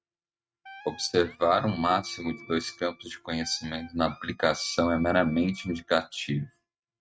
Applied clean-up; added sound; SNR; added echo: neural mask model RNNoise.